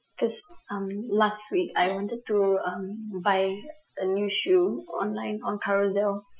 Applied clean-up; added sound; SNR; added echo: classical method Wiener filter.